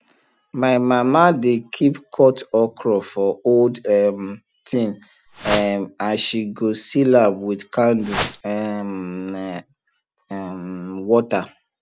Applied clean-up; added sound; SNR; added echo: none; Whoosh, swoosh, swish; 5 dB; none.